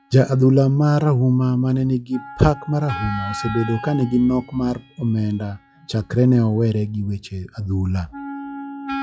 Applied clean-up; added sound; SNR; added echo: classical method log-MMSE.